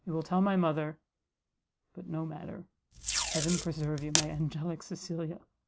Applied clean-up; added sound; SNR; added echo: none; Packing tape, duct tape; 0 dB; none.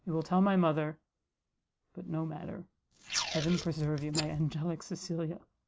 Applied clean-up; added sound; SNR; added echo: neural mask model Resemble Enhance denoiser.